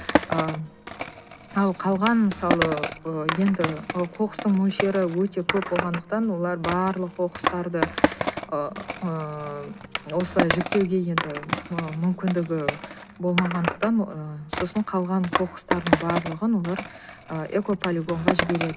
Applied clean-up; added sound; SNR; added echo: none; Skateboard; 4 dB; none.